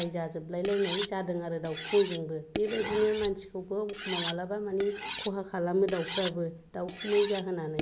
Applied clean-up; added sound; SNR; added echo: none; Cutlery, silverware; 2 dB; none.